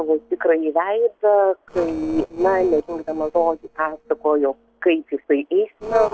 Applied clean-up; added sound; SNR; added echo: neural separator model SepFormer DNS4.